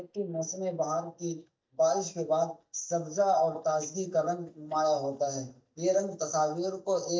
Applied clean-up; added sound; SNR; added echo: neural mask model DeepFilterNet 3.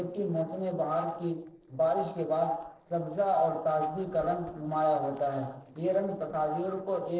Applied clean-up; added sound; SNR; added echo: neural separator model SepFormer DNS4.